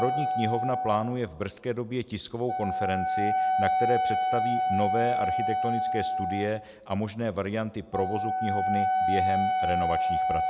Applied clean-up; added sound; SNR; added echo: none; Wind instrument, woodwind instrument; -3 dB; none.